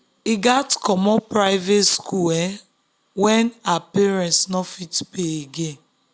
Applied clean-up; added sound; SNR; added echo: none; none; none; none.